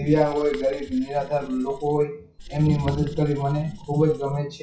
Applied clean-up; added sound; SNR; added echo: classical method WPE with log-MMSE.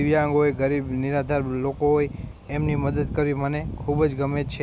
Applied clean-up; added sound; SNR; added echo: none; none; none; none.